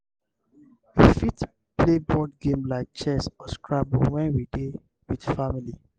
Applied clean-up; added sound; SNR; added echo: none; none; none; none.